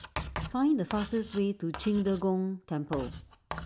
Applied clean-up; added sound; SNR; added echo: none; Writing; 11 dB; none.